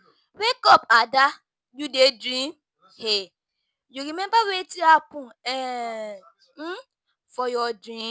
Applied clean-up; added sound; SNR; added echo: none; none; none; none.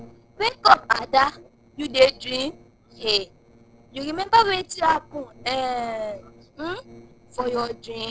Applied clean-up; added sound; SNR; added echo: neural separator model SepFormer DNS4.